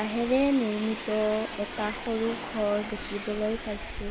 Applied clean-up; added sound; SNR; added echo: none; Subway, metro, underground; 9 dB; none.